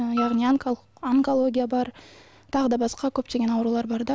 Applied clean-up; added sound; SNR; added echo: none; Piano; 14 dB; none.